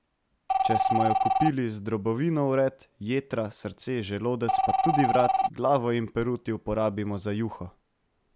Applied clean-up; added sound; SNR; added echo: none; Telephone; 1 dB; none.